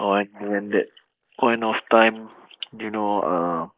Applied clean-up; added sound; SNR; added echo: neural mask model Resemble Enhance denoiser.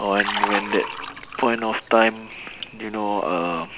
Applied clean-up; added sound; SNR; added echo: none; Liquid; 7 dB; none.